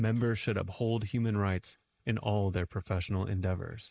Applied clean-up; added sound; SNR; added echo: neural mask model Resemble Enhance denoiser.